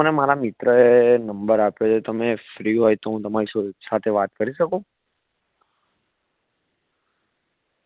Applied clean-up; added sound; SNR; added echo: none; none; none; none.